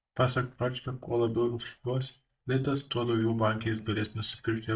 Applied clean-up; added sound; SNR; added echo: neural mask model DeepFilterNet 3.